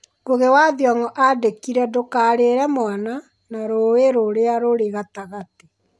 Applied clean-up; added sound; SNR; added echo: none; none; none; none.